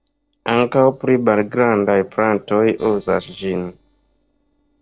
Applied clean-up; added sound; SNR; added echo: neural separator model SepFormer DNS4.